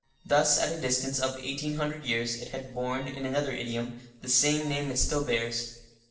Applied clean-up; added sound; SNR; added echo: neural separator model SepFormer DNS4.